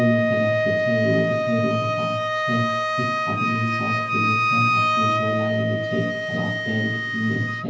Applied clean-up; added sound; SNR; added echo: none; Wind instrument, woodwind instrument; -3 dB; reverberation time 0.9 s.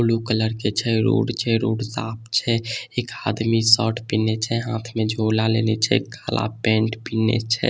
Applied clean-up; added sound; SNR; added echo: none; none; none; none.